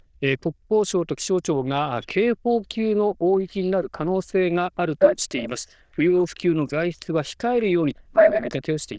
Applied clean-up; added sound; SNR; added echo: neural diffusion model UNIVERSE++.